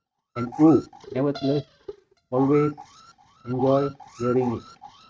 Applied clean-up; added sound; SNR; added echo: neural mask model RNNoise.